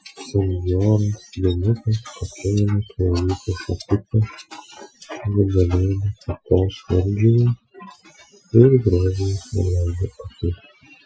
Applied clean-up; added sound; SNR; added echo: classical method Wiener filter.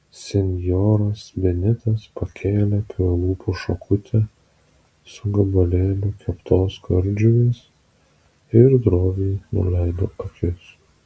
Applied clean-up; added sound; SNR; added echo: none; none; none; none.